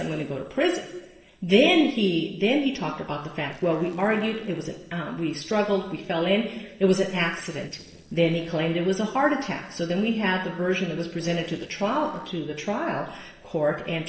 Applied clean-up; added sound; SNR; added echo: neural separator model SepFormer DNS4.